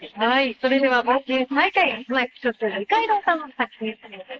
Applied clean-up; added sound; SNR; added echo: neural mask model Resemble Enhance denoiser.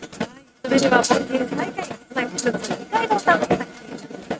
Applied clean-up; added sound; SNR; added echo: neural mask model RNNoise.